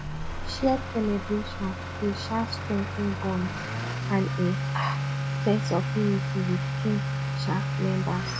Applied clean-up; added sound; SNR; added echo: none; Accelerating, revving, vroom / Motor vehicle (road); 0 dB; none.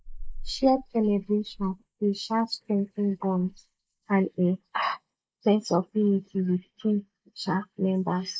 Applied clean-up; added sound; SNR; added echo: neural mask model Resemble Enhance denoiser.